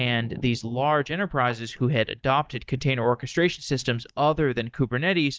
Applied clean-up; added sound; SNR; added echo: neural mask model DeepFilterNet 3.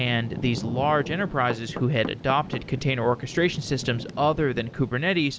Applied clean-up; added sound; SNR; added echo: none; Thunder / Rain + Knock / Wood; 11 dB; none.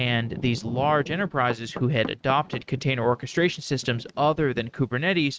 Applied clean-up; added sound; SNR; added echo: neural mask model RNNoise.